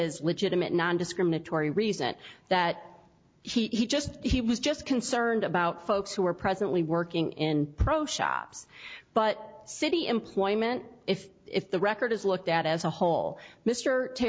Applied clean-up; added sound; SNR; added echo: none; none; none; none.